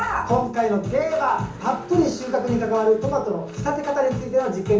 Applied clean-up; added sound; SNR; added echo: none; Car; 18 dB; reverberation time 0.8 s.